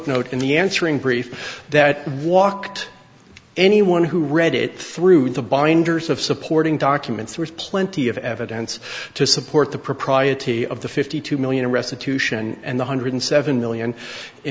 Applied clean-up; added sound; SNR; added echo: none; none; none; none.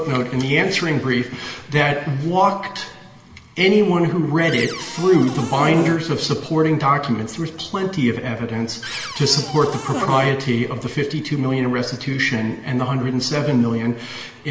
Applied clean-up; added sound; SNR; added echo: none; Cupboard open or close; 9 dB; reverberation time 1.5 s.